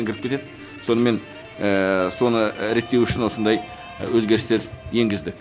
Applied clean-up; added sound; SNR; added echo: none; Guitar + Wind; 16 dB; none.